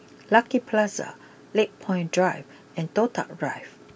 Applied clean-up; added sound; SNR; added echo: none; none; none; none.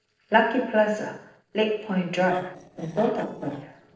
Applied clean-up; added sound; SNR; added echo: neural separator model SepFormer DNS4.